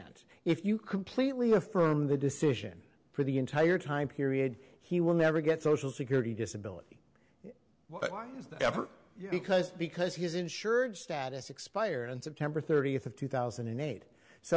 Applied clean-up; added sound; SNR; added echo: none; none; none; none.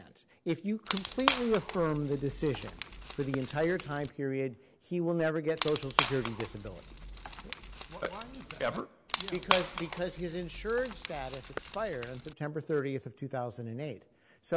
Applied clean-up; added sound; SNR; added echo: none; Wood; -1 dB; none.